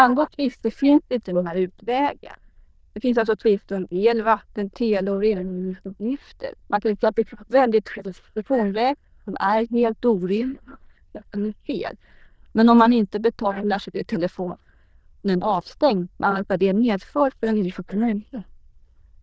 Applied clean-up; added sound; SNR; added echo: neural diffusion model UNIVERSE++.